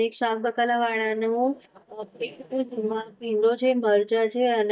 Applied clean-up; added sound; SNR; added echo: neural mask model DeepFilterNet 3.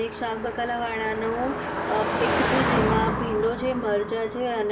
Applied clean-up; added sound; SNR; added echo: none; Car passing by; 1 dB; reverberation time 0.8 s.